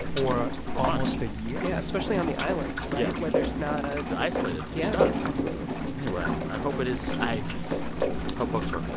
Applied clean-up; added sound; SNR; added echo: none; Rain; -3 dB; none.